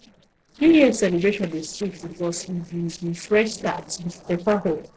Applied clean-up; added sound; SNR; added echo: neural separator model SepFormer DNS4.